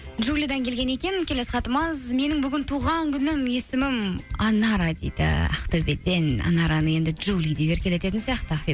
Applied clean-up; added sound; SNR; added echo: none; none; none; none.